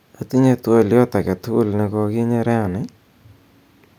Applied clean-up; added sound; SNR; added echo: none; none; none; none.